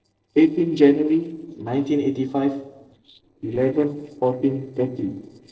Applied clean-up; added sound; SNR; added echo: neural separator model SepFormer DNS4.